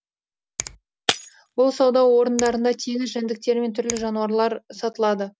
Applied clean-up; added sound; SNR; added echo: none; Shatter + Finger snapping; 12 dB; none.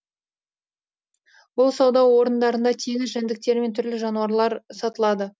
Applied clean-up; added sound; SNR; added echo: none; none; none; none.